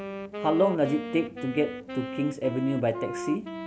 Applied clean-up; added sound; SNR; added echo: none; Wind instrument, woodwind instrument; 8 dB; none.